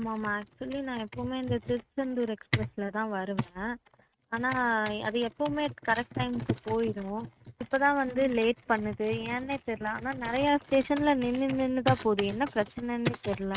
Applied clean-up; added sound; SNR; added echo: neural mask model RNNoise.